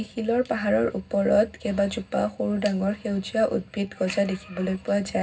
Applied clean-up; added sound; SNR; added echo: none; none; none; reverberation time 0.4 s.